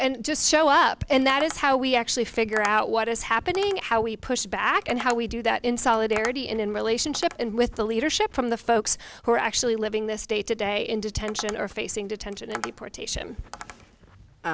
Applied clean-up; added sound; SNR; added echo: none; Tap; 17 dB; none.